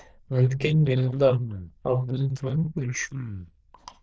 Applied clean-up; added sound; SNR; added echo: neural diffusion model UNIVERSE++.